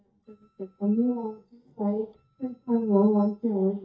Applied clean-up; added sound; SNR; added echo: neural mask model DeepFilterNet 3.